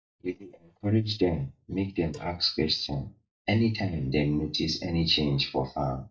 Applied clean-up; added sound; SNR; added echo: neural mask model DeepFilterNet 3.